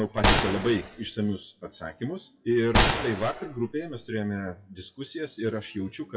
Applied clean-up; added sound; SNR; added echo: classical method WPE with log-MMSE.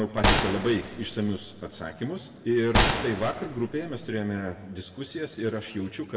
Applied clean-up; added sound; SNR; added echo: none; Gunshot, gunfire; -1 dB; reverberation time 1.5 s.